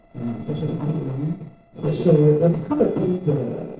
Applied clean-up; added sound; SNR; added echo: neural separator model SepFormer DNS4.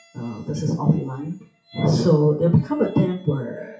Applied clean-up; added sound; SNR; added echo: classical method WPE with log-MMSE.